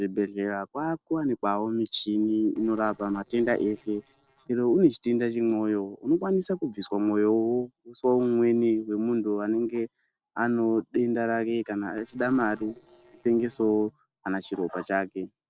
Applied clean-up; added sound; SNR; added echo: neural separator model SepFormer DNS4.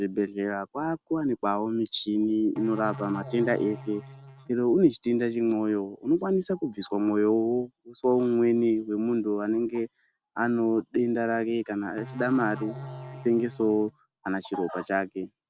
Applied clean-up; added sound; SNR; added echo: none; Musical instrument; 14 dB; none.